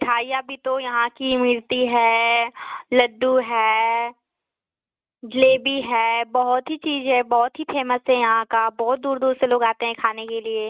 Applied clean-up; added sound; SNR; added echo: neural mask model RNNoise.